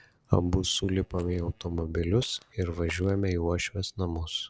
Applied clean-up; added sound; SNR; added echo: neural separator model SepFormer DNS4.